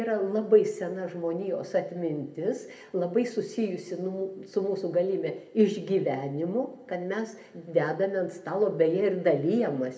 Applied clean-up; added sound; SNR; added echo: none; none; none; reverberation time 0.3 s.